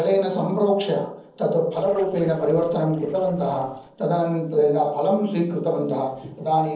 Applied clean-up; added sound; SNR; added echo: neural separator model SepFormer DNS4.